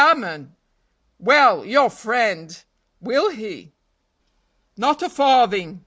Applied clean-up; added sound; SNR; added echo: none; none; none; none.